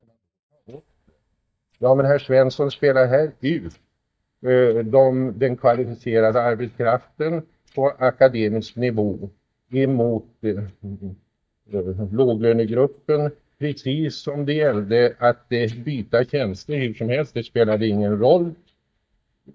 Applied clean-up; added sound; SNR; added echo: neural mask model DeepFilterNet 3.